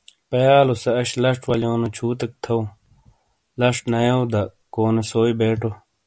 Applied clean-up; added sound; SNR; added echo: none; none; none; none.